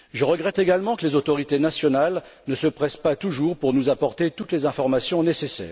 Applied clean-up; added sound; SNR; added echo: none; none; none; none.